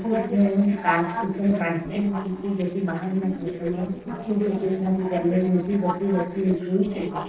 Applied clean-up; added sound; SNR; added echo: neural separator model SepFormer DNS4.